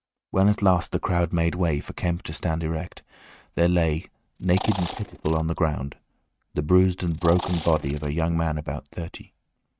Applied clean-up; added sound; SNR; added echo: neural mask model RNNoise.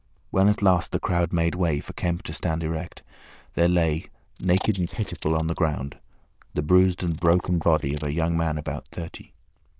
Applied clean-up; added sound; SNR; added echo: neural diffusion model UNIVERSE++.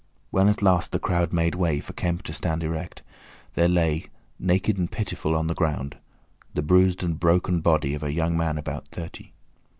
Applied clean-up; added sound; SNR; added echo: none; none; none; none.